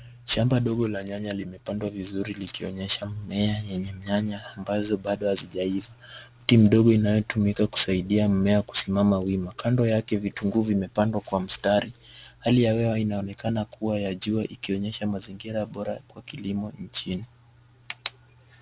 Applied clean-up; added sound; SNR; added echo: none; none; none; none.